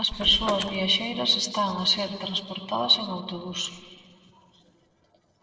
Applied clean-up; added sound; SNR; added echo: neural separator model SepFormer DNS4.